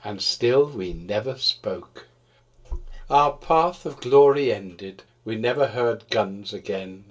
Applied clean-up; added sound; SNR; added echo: none; none; none; reverberation time 0.2 s.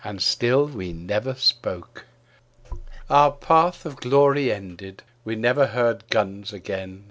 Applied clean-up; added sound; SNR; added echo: none; none; none; none.